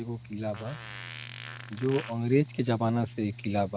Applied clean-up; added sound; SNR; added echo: none; Mechanical fan + Fart; 14 dB; none.